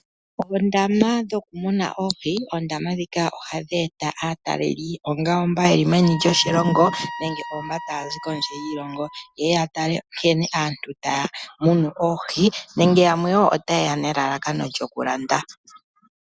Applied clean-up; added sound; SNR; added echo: none; Wind instrument, woodwind instrument; 12 dB; none.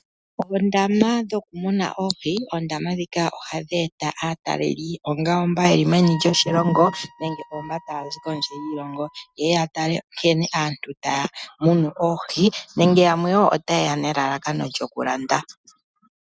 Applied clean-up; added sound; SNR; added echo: neural mask model RNNoise.